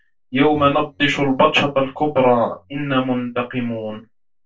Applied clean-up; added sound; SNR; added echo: neural separator model SepFormer DNS4.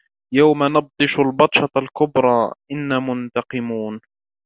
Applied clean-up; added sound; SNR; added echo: none; none; none; none.